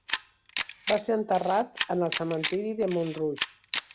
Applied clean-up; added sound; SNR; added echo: none; Camera; 7 dB; none.